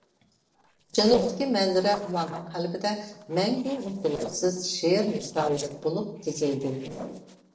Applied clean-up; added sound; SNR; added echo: neural separator model SepFormer DNS4.